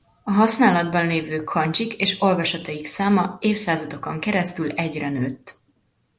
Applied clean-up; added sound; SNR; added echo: none; none; none; none.